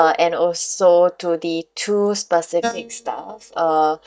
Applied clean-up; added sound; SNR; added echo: neural mask model DeepFilterNet 3.